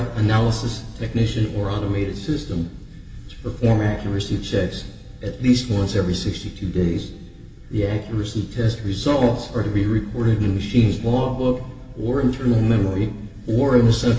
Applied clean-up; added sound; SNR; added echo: none; none; none; reverberation time 1.9 s.